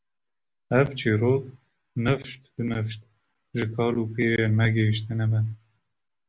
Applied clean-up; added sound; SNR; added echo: none; none; none; none.